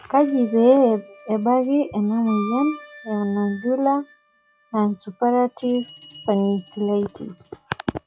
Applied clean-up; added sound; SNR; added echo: classical method log-MMSE.